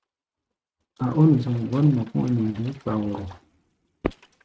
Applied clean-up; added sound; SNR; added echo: neural mask model RNNoise.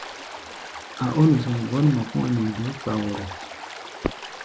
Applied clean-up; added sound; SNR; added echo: none; Stream; 13 dB; none.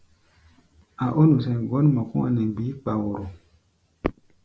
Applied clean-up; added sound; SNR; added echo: none; none; none; none.